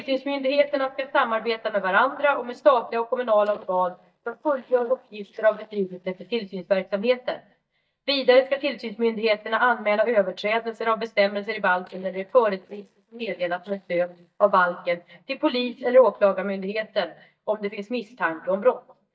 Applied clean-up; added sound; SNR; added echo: neural mask model DeepFilterNet 3.